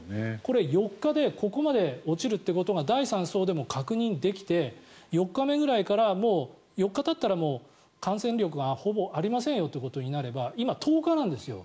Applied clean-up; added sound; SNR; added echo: none; none; none; none.